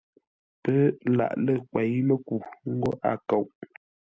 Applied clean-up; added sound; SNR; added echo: none; none; none; none.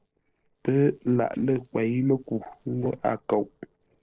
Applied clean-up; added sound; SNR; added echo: neural separator model SepFormer DNS4.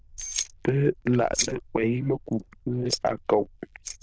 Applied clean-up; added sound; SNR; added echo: neural diffusion model UNIVERSE++.